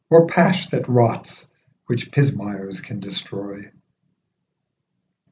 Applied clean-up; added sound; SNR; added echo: none; none; none; none.